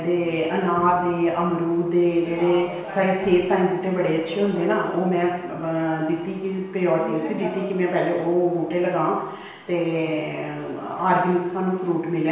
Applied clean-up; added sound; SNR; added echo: none; none; none; reverberation time 0.9 s.